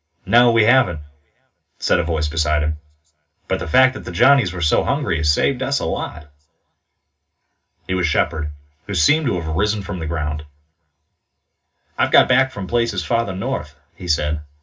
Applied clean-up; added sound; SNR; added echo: none; none; none; reverberation time 0.4 s.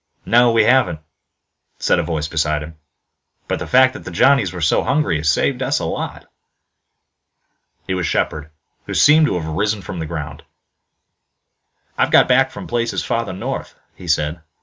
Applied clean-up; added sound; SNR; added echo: none; none; none; none.